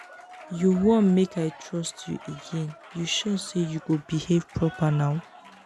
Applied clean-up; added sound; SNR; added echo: none; Applause / Cheering; 19 dB; none.